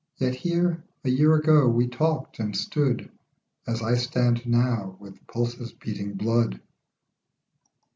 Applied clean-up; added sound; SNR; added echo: none; none; none; none.